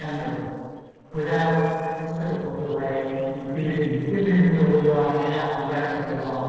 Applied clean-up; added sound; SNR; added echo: neural separator model SepFormer DNS4.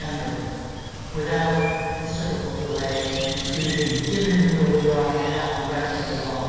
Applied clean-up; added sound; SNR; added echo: none; Bird; 8 dB; reverberation time 2.1 s.